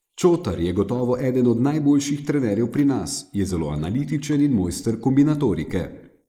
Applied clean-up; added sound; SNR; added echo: neural mask model Resemble Enhance denoiser.